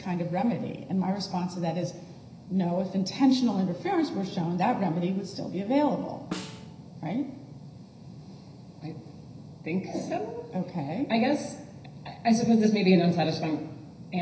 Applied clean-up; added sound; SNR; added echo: none; Snare drum; 15 dB; reverberation time 0.9 s.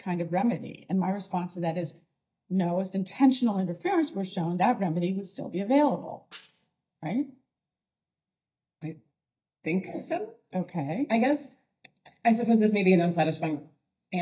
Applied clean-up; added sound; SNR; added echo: neural mask model DeepFilterNet 3.